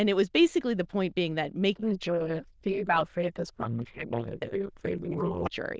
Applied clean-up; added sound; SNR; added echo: neural diffusion model UNIVERSE++.